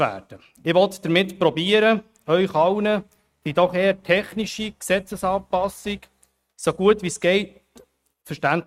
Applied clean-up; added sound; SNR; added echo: neural mask model RNNoise.